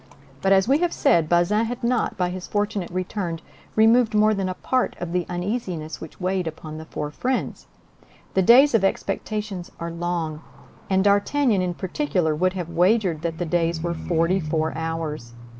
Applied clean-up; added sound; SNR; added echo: none; Livestock, farm animals, working animals; 17 dB; none.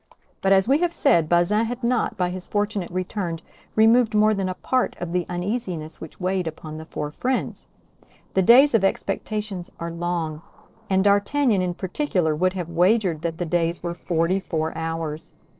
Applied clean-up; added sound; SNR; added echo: neural separator model SepFormer DNS4.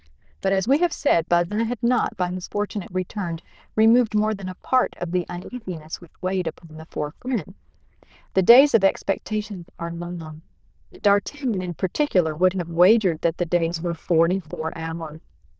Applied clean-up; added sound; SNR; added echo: neural diffusion model UNIVERSE++.